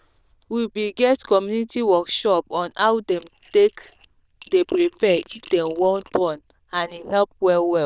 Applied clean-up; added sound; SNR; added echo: neural diffusion model UNIVERSE++.